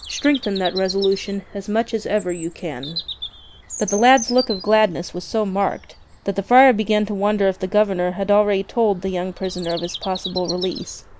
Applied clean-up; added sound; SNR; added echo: none; Bird vocalization, bird call, bird song; 14 dB; none.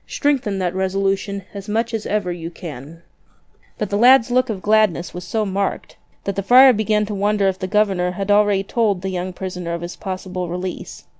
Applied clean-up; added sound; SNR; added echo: none; none; none; none.